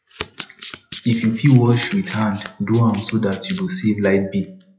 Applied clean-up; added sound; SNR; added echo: classical method WPE with log-MMSE.